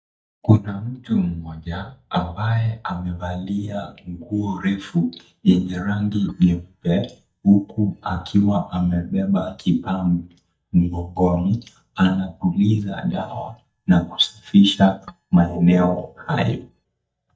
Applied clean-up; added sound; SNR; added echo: neural mask model DeepFilterNet 3.